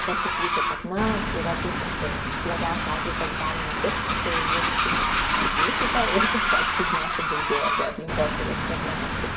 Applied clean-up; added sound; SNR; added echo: none; Train; -5 dB; reverberation time 1.3 s.